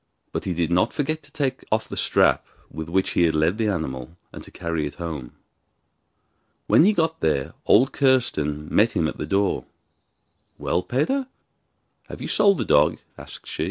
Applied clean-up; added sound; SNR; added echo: none; none; none; none.